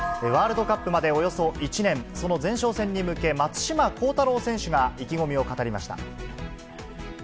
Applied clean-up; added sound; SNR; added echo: none; none; none; none.